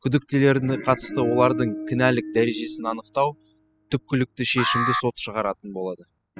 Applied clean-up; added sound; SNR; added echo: classical method spectral subtraction.